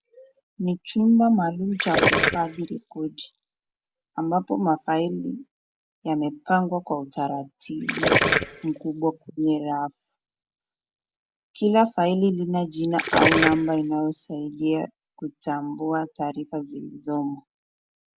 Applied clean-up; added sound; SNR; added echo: none; Gurgling; 2 dB; none.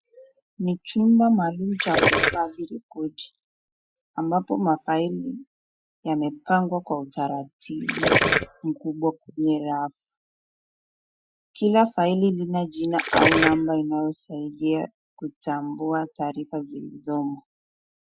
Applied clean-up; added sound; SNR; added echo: classical method Wiener filter.